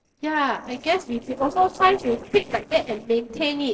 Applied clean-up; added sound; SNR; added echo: neural separator model SepFormer DNS4.